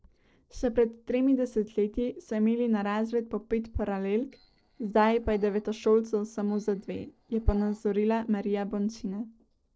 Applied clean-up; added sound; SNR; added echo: neural separator model SepFormer DNS4.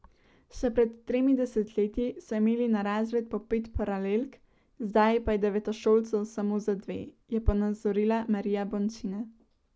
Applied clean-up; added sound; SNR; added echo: none; none; none; none.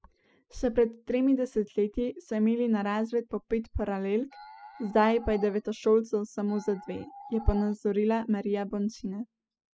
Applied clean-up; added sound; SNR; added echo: classical method spectral subtraction.